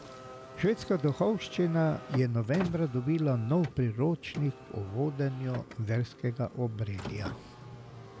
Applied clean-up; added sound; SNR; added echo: none; Car; 14 dB; none.